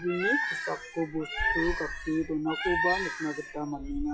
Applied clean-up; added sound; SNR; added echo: classical method WPE with log-MMSE.